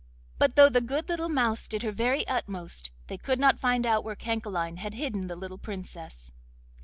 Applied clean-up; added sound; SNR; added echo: none; none; none; none.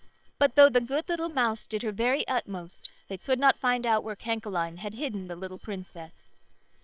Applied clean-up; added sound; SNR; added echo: neural separator model SepFormer WHAM!.